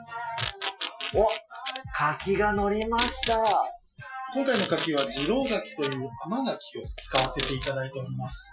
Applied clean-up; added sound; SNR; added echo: classical method Wiener filter.